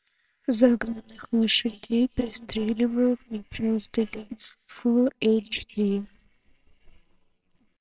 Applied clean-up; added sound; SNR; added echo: neural separator model SepFormer WHAMR!.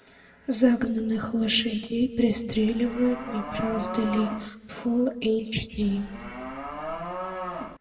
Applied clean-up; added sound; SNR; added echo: none; Livestock, farm animals, working animals; 8 dB; reverberation time 1.2 s.